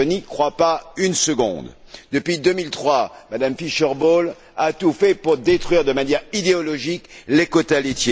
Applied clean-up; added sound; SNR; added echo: none; Fire; 20 dB; none.